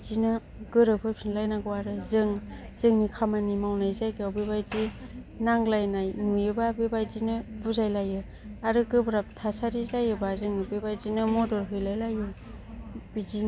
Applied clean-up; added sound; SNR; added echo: none; none; none; none.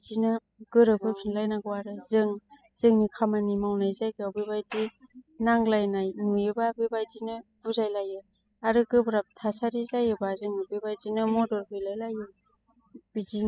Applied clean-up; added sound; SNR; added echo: classical method spectral subtraction.